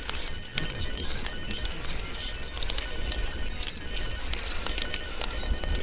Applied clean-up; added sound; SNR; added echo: neural separator model SepFormer WHAMR!.